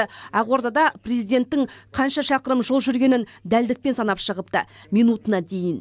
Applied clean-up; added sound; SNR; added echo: none; none; none; none.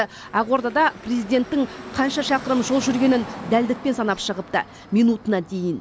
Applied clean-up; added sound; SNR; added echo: none; Car passing by / Traffic noise, roadway noise; 15 dB; none.